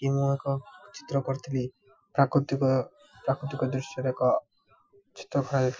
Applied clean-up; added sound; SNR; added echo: classical method Wiener filter.